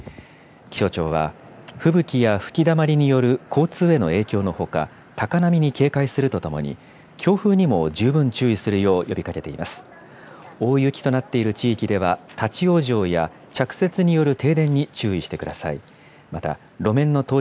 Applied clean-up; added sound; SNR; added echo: none; none; none; none.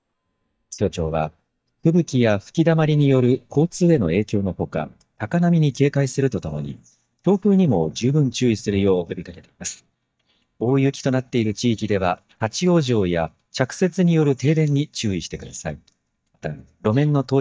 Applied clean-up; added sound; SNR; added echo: neural mask model DeepFilterNet 3.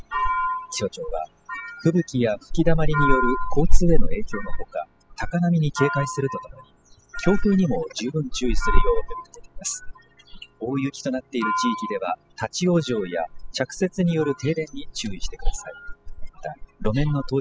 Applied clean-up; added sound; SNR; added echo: classical method spectral subtraction.